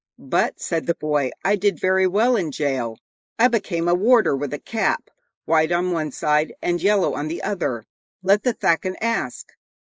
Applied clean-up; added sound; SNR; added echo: neural mask model Resemble Enhance denoiser.